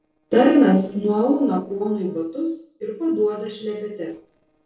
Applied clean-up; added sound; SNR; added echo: neural separator model SepFormer DNS4.